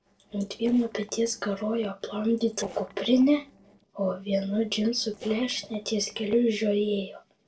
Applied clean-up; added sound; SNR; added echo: neural separator model SepFormer DNS4.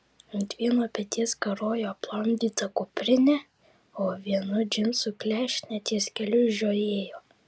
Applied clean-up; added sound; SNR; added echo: none; none; none; none.